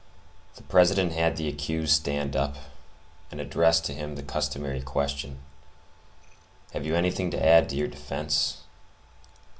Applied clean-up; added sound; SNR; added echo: none; none; none; none.